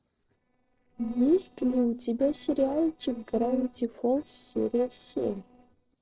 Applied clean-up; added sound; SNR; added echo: neural separator model SepFormer DNS4.